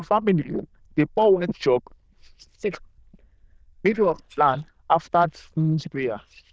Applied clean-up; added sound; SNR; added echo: neural diffusion model UNIVERSE++.